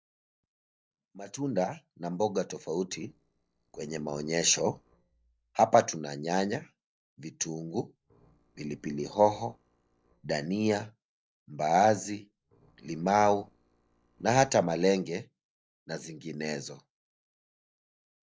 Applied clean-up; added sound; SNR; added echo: neural separator model SepFormer DNS4.